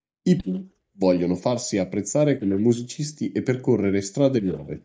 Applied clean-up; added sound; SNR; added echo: neural mask model DeepFilterNet 3.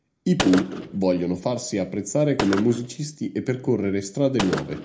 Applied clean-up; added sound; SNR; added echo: none; Gunshot, gunfire; 9 dB; reverberation time 0.2 s.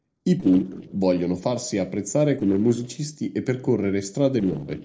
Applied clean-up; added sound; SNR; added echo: neural separator model SepFormer DNS4.